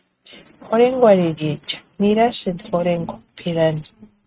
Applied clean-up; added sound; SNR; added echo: neural mask model RNNoise.